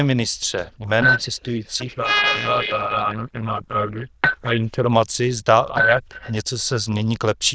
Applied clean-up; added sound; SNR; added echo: neural diffusion model UNIVERSE++.